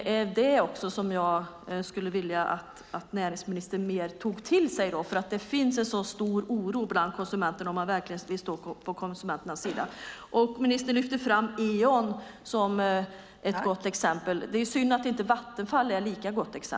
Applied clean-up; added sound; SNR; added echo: none; none; none; none.